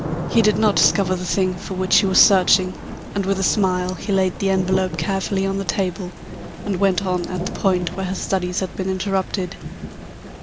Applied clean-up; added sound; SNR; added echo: none; Thunder / Rain; 8 dB; none.